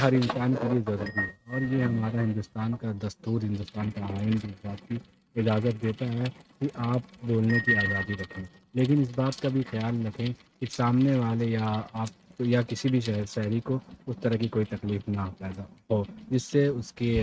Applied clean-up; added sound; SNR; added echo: neural mask model RNNoise.